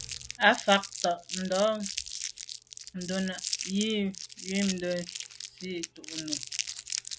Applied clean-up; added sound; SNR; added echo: none; Crumpling, crinkling; 7 dB; none.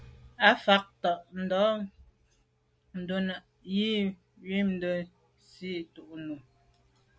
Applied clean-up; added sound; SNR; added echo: none; none; none; none.